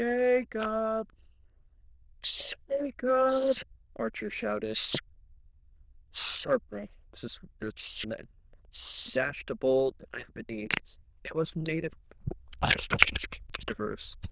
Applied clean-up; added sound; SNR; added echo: neural diffusion model UNIVERSE++.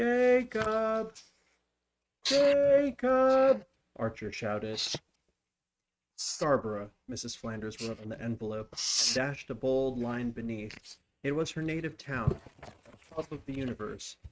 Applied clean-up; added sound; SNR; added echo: neural mask model RNNoise.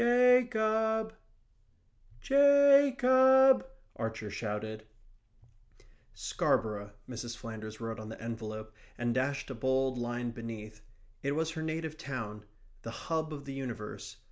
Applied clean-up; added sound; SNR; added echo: none; none; none; none.